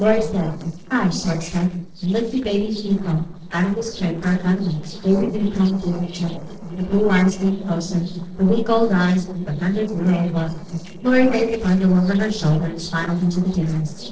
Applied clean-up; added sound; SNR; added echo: neural separator model SepFormer DNS4.